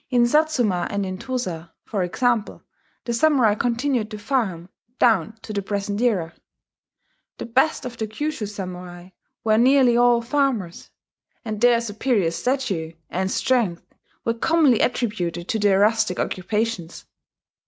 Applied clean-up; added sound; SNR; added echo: none; none; none; none.